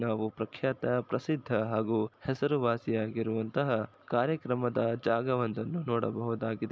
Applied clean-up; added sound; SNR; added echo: none; none; none; none.